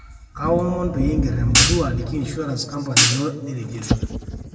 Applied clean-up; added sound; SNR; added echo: none; Hi-hat; -1 dB; reverberation time 1.7 s.